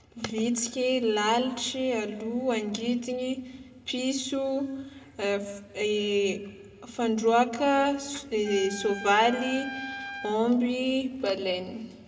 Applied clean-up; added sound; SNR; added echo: none; Trumpet; 13 dB; reverberation time 1.1 s.